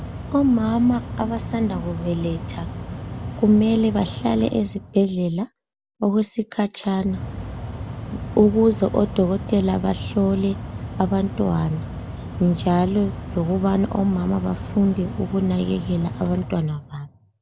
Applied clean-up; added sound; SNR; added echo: none; Mechanical fan; 10 dB; none.